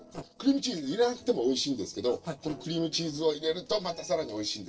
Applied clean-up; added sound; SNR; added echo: neural separator model SepFormer DNS4.